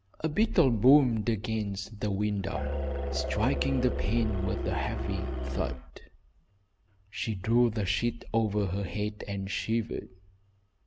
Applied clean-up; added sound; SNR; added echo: none; Musical instrument; 2 dB; none.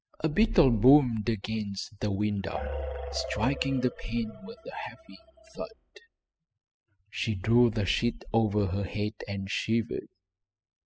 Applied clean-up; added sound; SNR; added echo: classical method spectral subtraction.